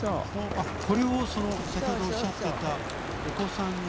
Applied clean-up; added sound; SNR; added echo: none; Dog + Crow; 4 dB; none.